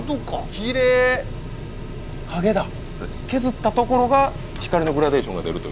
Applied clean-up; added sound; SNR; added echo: none; Mechanical fan; 9 dB; none.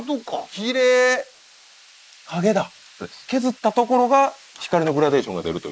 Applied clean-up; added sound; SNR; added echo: neural mask model Resemble Enhance denoiser.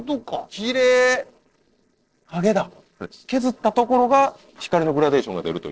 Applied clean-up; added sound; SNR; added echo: neural separator model SepFormer DNS4.